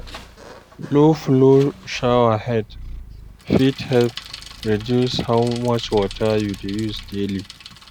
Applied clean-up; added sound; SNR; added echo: none; Purr + Bicycle; 17 dB; none.